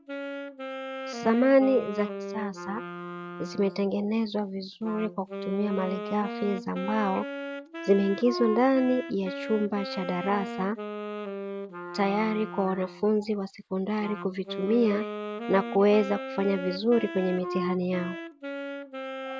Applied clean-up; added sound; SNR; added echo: none; Wind instrument, woodwind instrument; 9 dB; none.